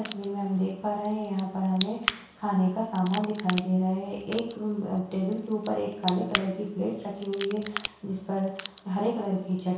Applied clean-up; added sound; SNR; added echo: none; Crack / Crackle; 11 dB; reverberation time 0.6 s.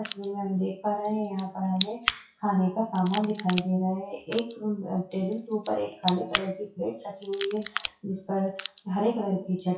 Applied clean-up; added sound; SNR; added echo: classical method WPE with log-MMSE.